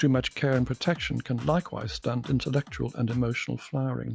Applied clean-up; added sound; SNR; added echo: classical method log-MMSE.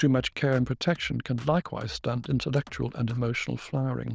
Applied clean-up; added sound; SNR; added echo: neural diffusion model UNIVERSE++.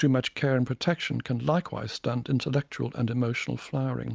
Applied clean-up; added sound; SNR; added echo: none; none; none; none.